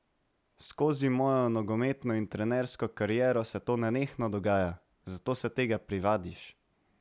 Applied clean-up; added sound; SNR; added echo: none; none; none; none.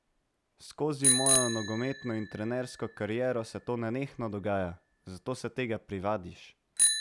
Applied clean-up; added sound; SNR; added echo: none; Bicycle bell; -1 dB; none.